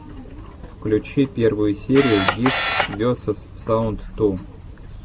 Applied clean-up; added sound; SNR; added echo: none; Camera; 0 dB; none.